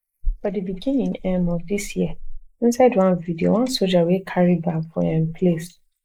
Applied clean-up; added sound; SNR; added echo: neural mask model Resemble Enhance denoiser.